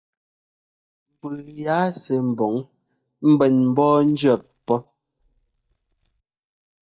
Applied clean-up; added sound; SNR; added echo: neural mask model DeepFilterNet 3.